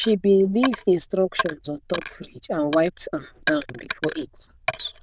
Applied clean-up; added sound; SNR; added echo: neural diffusion model UNIVERSE++.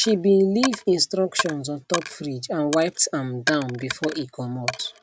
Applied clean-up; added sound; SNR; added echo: none; Coin (dropping); 9 dB; none.